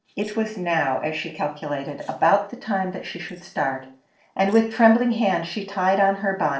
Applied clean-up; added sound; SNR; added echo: neural separator model SepFormer DNS4.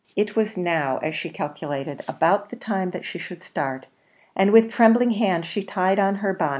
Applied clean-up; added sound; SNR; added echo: none; none; none; none.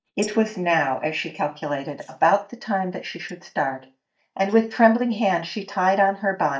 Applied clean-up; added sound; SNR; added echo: neural mask model DeepFilterNet 3.